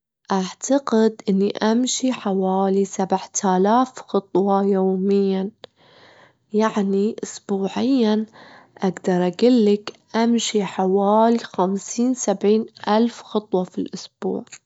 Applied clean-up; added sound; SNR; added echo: none; none; none; none.